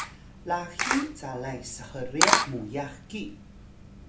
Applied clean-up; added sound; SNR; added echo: none; Camera; -4 dB; reverberation time 0.3 s.